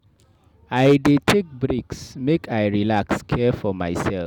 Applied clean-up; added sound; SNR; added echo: none; none; none; none.